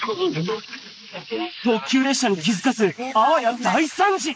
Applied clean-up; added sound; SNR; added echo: neural mask model Resemble Enhance denoiser.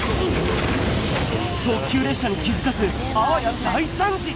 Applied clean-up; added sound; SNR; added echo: none; none; none; none.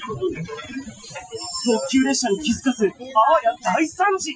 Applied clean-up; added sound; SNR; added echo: classical method Wiener filter.